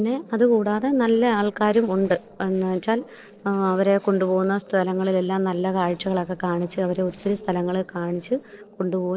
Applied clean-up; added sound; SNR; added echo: neural separator model SepFormer DNS4.